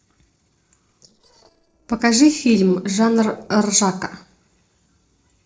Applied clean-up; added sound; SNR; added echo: neural separator model SepFormer DNS4.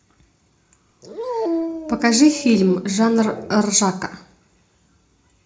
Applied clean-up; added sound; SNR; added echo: none; Dog; 8 dB; reverberation time 0.3 s.